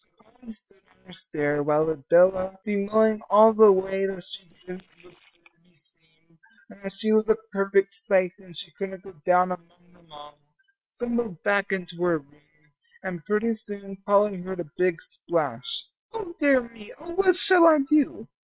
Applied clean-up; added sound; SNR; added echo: neural separator model SepFormer WHAM!.